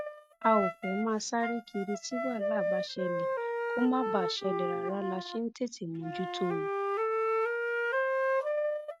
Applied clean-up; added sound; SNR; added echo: neural mask model RNNoise.